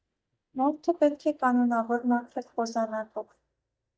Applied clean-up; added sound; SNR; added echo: neural mask model DeepFilterNet 3.